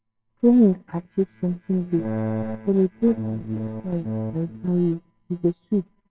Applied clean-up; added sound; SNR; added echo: neural separator model SepFormer WHAMR!.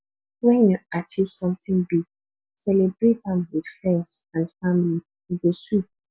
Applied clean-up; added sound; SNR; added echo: none; none; none; none.